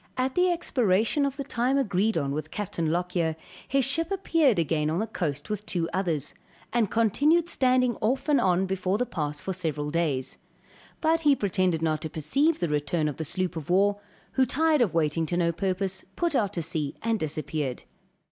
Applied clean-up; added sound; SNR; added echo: none; none; none; none.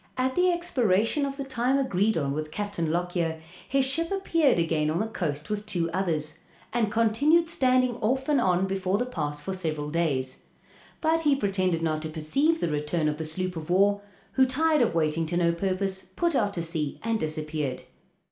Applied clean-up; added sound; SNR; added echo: none; none; none; reverberation time 0.4 s.